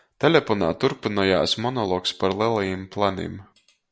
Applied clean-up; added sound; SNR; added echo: none; none; none; none.